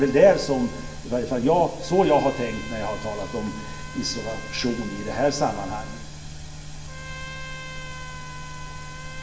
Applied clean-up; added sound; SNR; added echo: none; Trumpet; 16 dB; reverberation time 1.0 s.